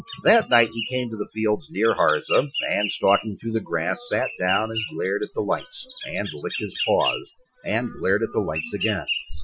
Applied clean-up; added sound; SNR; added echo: classical method Wiener filter.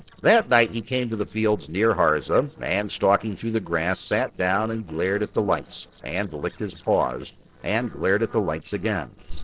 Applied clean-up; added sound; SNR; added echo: neural separator model SepFormer DNS4.